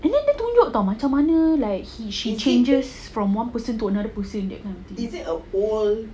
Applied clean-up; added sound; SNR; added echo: none; Cowbell; 12 dB; none.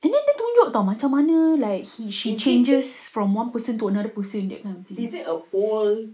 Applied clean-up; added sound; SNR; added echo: neural mask model Resemble Enhance denoiser.